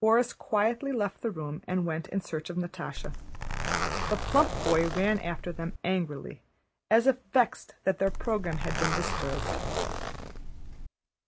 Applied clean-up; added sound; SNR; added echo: none; Zipper (clothing); 2 dB; none.